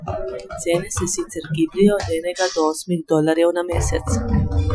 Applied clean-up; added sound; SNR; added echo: classical method Wiener filter.